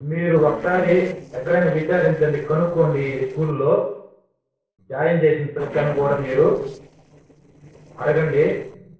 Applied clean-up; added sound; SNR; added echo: neural separator model SepFormer DNS4.